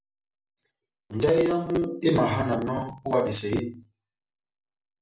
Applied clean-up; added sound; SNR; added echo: none; none; none; none.